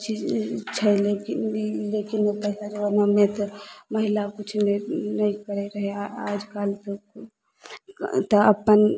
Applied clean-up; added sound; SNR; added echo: none; none; none; none.